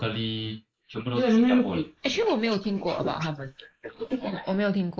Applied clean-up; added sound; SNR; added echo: neural mask model Resemble Enhance denoiser.